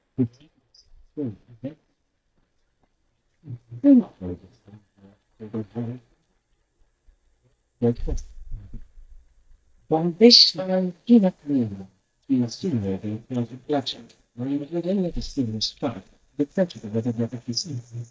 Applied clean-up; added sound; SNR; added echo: neural mask model DeepFilterNet 3.